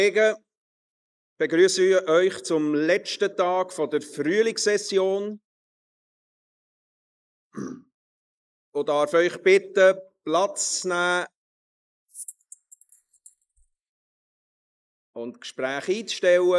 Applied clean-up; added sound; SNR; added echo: neural mask model Resemble Enhance denoiser.